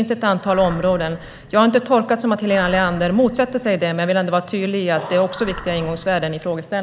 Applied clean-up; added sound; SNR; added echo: none; Animal; 17 dB; none.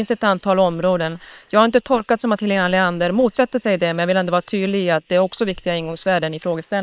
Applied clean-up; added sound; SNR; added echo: neural separator model SepFormer WHAM!.